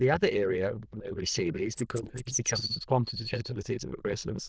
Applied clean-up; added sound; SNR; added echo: neural diffusion model UNIVERSE++.